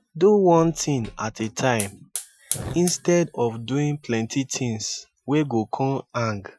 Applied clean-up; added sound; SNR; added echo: classical method Wiener filter.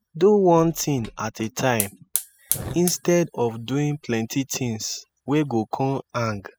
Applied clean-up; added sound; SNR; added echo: classical method spectral subtraction.